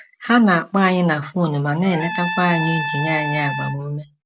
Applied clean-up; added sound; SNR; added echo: none; Trumpet; 7 dB; none.